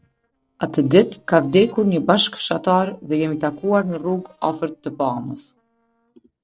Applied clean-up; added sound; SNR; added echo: neural separator model SepFormer DNS4.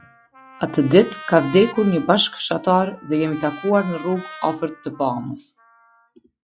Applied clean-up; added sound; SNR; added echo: classical method log-MMSE.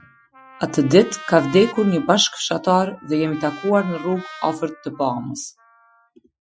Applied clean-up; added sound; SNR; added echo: classical method Wiener filter.